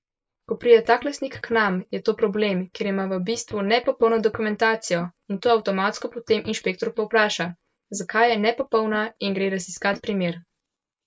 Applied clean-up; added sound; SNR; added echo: neural mask model Resemble Enhance denoiser.